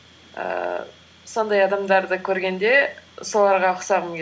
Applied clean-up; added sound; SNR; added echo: none; none; none; none.